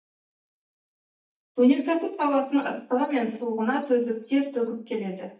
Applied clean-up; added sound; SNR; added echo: neural mask model DeepFilterNet 3.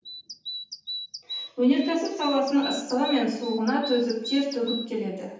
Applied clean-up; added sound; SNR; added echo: none; Bird vocalization, bird call, bird song; 11 dB; reverberation time 0.9 s.